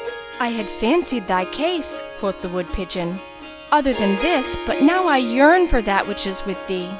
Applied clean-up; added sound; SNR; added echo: none; Harp; 11 dB; none.